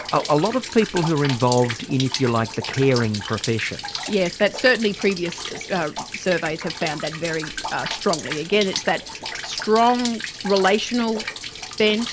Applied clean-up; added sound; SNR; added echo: none; Rain; 10 dB; none.